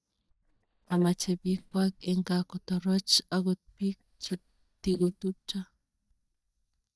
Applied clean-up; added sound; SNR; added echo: neural mask model DeepFilterNet 3.